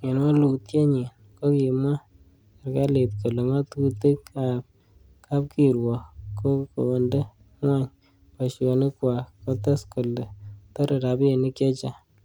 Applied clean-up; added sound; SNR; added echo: none; none; none; none.